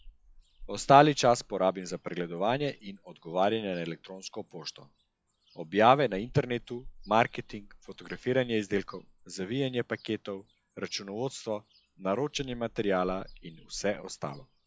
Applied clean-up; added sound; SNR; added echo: classical method log-MMSE.